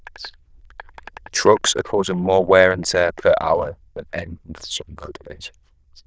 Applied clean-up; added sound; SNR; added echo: neural diffusion model UNIVERSE++.